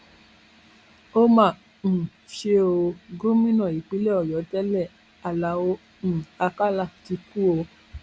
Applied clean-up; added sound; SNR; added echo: none; none; none; none.